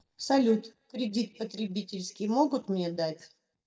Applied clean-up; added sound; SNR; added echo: neural mask model DeepFilterNet 3.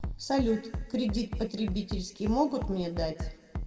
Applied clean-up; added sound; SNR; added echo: none; Bass drum; 6 dB; reverberation time 1.6 s.